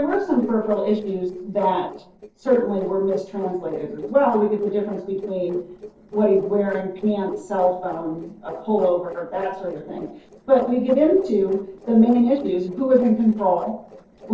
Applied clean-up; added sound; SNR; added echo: neural separator model SepFormer DNS4.